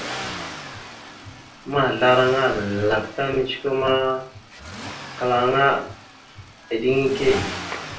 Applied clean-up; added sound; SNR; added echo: none; Accelerating, revving, vroom; 13 dB; reverberation time 0.4 s.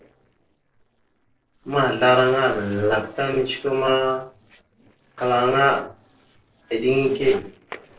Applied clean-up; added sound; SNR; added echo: neural separator model SepFormer DNS4.